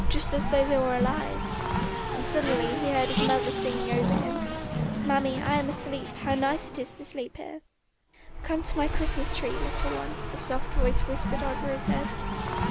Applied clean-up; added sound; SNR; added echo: none; Race car, auto racing; -1 dB; none.